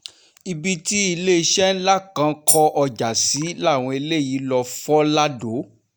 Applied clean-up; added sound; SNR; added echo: none; Tambourine; 4 dB; none.